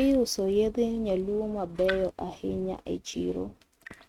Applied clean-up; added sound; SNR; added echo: neural mask model RNNoise.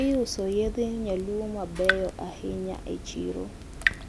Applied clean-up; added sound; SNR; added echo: none; Drip / Water tap, faucet; 4 dB; none.